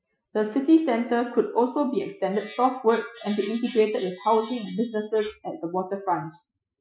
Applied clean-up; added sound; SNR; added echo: classical method Wiener filter.